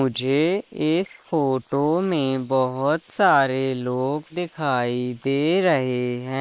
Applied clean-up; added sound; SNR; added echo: neural separator model SepFormer WHAM!.